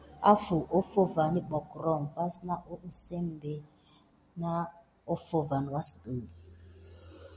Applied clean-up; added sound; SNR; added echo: none; none; none; none.